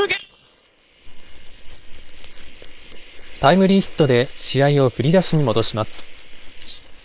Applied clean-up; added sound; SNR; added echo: neural separator model SepFormer WHAM!.